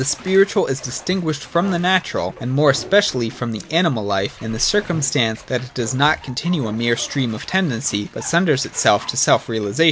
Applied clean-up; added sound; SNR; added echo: none; Bathtub (filling or washing); 19 dB; none.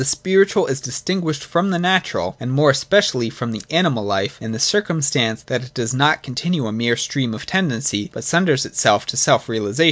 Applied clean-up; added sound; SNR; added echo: none; none; none; none.